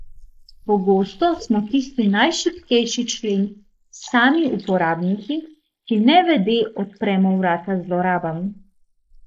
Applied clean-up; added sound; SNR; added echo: neural mask model Resemble Enhance denoiser.